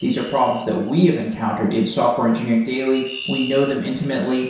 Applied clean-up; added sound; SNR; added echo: none; Chirp, tweet; 18 dB; reverberation time 0.7 s.